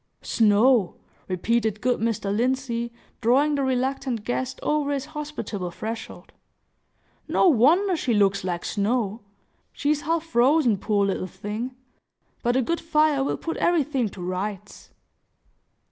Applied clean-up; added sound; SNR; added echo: none; none; none; none.